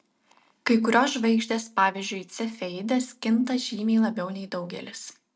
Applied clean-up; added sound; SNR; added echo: none; none; none; none.